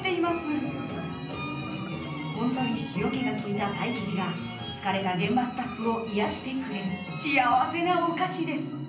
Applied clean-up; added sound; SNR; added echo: none; Marimba, xylophone; 11 dB; reverberation time 0.6 s.